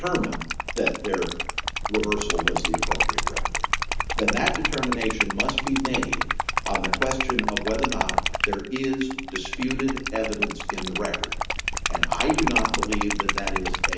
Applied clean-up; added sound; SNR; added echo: none; Liquid; -3 dB; reverberation time 0.4 s.